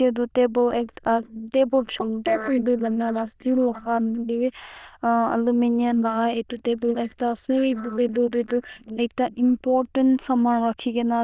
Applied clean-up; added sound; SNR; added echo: neural diffusion model UNIVERSE++.